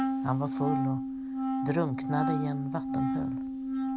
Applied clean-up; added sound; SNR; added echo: none; Wind instrument, woodwind instrument; -3 dB; none.